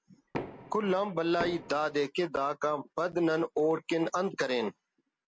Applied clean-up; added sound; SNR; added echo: none; Knock; 11 dB; none.